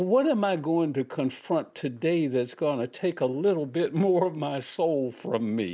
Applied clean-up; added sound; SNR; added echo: none; none; none; none.